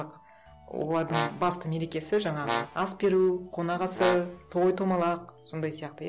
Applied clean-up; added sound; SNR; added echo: none; Brass instrument; 7 dB; none.